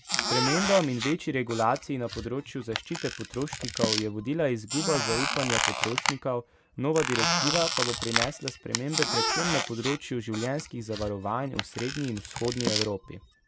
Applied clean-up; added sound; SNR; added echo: none; Squeak; 1 dB; none.